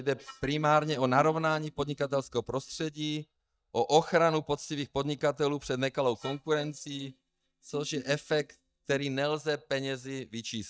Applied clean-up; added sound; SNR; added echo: neural mask model DeepFilterNet 3.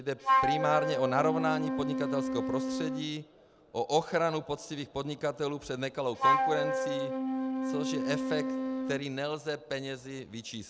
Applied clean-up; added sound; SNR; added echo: none; Wind instrument, woodwind instrument; -1 dB; none.